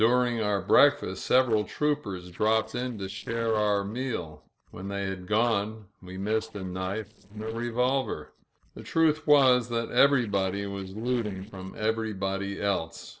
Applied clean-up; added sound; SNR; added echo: neural separator model SepFormer DNS4.